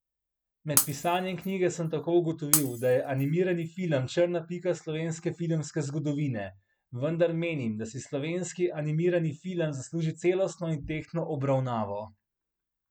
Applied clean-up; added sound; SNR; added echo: none; Shatter; 3 dB; none.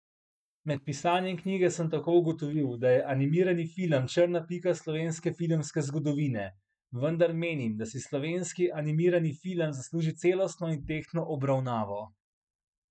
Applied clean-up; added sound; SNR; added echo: neural mask model DeepFilterNet 3.